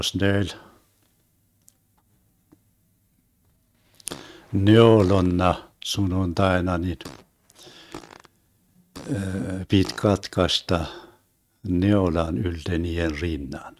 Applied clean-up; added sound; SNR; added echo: neural mask model RNNoise.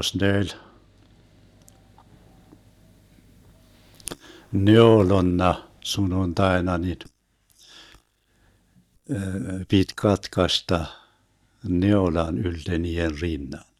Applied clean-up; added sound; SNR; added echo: neural mask model DeepFilterNet 3.